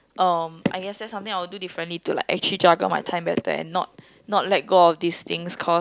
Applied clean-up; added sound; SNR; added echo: none; none; none; none.